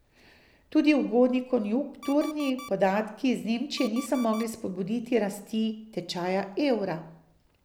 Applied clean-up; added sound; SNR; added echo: none; Alarm; 18 dB; none.